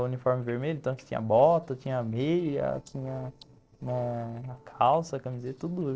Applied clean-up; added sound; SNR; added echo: neural separator model SepFormer DNS4.